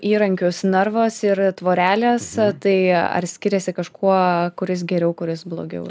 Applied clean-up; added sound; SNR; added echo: none; none; none; none.